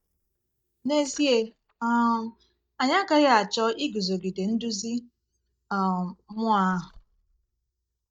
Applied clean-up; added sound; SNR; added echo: neural mask model DeepFilterNet 3.